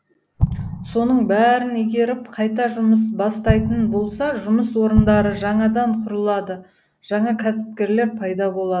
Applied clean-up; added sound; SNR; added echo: none; Explosion; 7 dB; none.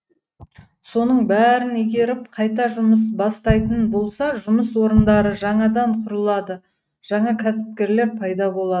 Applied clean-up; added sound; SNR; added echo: neural mask model RNNoise.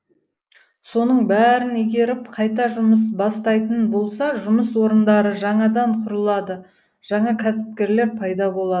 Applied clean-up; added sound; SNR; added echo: neural mask model Resemble Enhance denoiser.